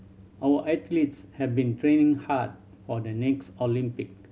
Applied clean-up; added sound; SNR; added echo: none; none; none; none.